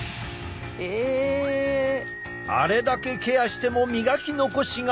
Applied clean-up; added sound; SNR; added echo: none; none; none; none.